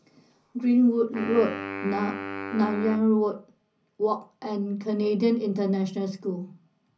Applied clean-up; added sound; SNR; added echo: none; Wind instrument, woodwind instrument; 10 dB; reverberation time 0.5 s.